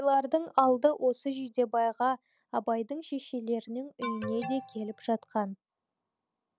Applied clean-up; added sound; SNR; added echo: none; Alarm; 10 dB; none.